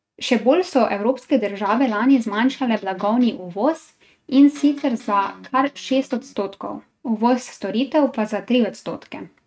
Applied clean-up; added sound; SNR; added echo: neural mask model RNNoise.